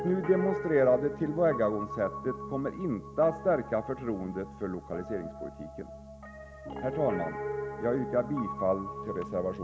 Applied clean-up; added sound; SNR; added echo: none; Piano; 8 dB; none.